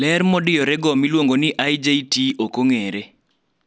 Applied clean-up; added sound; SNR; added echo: none; none; none; none.